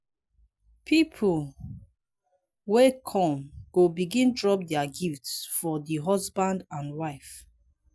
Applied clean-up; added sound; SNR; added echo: none; none; none; none.